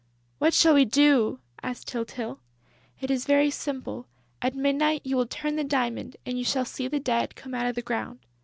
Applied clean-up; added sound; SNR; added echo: none; none; none; none.